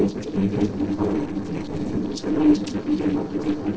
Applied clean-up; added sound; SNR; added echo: neural separator model SepFormer DNS4.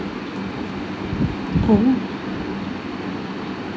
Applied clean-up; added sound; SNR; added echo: none; none; none; none.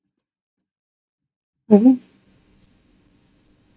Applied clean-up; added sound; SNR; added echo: neural mask model DeepFilterNet 3.